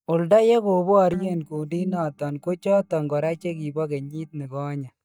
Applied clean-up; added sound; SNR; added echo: neural mask model DeepFilterNet 3.